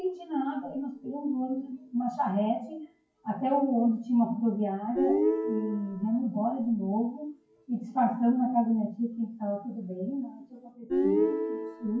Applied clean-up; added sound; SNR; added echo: classical method WPE with log-MMSE.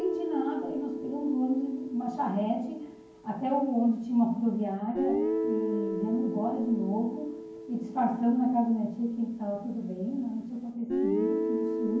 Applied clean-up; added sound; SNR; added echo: none; Guitar; 5 dB; reverberation time 0.9 s.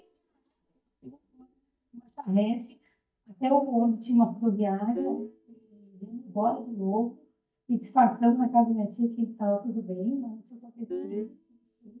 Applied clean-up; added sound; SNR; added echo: neural mask model DeepFilterNet 3.